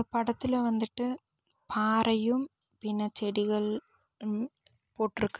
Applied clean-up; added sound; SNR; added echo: none; none; none; none.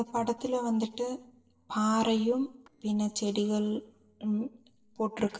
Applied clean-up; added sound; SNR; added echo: neural separator model SepFormer DNS4.